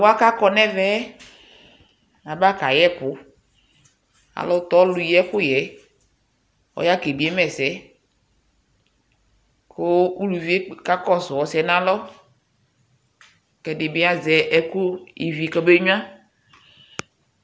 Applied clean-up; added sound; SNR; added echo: none; none; none; none.